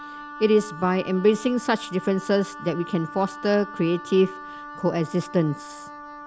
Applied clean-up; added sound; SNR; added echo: none; Wind instrument, woodwind instrument; 14 dB; none.